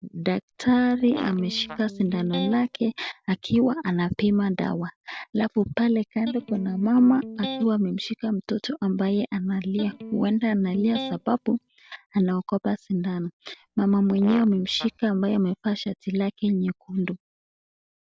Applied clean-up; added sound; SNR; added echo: none; Fart + Electric guitar; 13 dB; none.